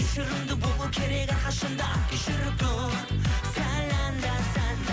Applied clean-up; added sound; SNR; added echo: none; none; none; none.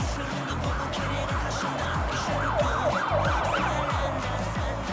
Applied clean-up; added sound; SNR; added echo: none; Truck; -1 dB; none.